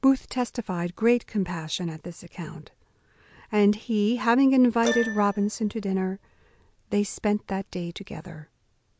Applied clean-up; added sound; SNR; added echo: none; Keyboard (musical); 13 dB; none.